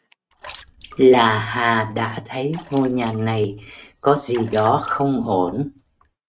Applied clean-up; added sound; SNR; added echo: neural mask model RNNoise.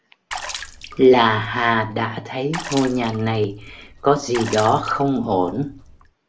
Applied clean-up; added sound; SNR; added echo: none; Water / Splash, splatter; 15 dB; none.